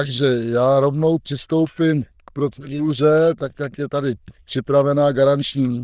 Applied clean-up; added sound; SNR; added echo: neural diffusion model UNIVERSE++.